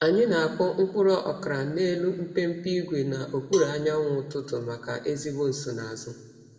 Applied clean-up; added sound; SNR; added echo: none; Cowbell; 16 dB; reverberation time 1.9 s.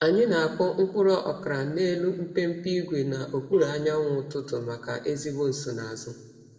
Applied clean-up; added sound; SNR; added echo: neural separator model SepFormer DNS4.